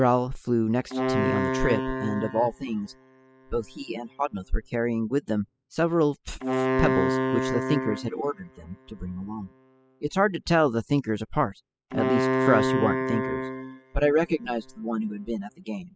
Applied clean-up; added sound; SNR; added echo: classical method spectral subtraction.